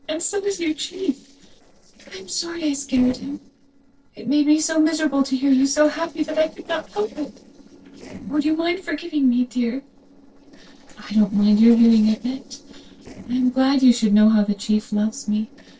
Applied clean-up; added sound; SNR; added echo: neural separator model SepFormer DNS4.